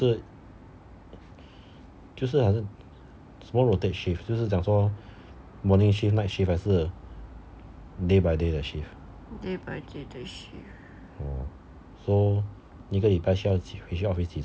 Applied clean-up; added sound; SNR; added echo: none; none; none; none.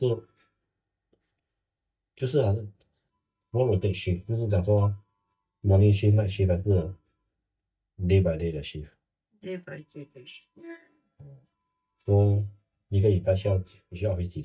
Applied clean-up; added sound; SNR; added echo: neural mask model DeepFilterNet 3.